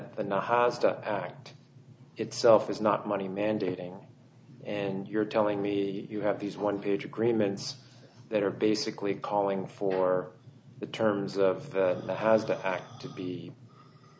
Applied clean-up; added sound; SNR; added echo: none; none; none; none.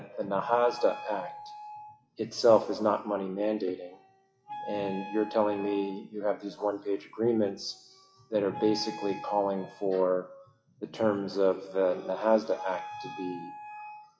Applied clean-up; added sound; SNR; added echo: classical method WPE with log-MMSE.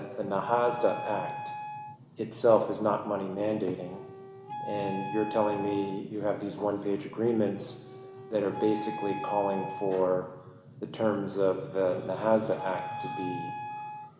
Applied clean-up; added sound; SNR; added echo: none; Wind instrument, woodwind instrument; 11 dB; reverberation time 1.1 s.